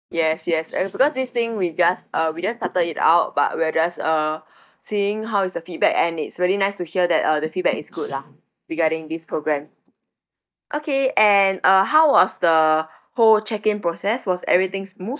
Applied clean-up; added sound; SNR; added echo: neural mask model DeepFilterNet 3.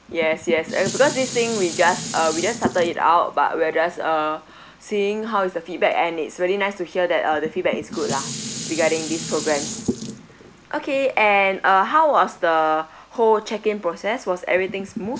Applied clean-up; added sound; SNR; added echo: none; Dishes, pots, and pans; 12 dB; none.